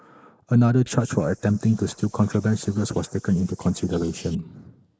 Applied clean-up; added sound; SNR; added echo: neural mask model Resemble Enhance denoiser.